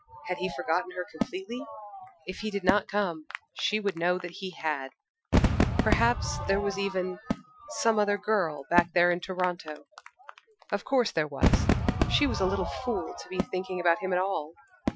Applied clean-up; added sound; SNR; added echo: classical method Wiener filter.